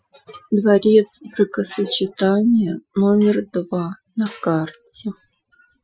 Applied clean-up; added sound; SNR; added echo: classical method Wiener filter.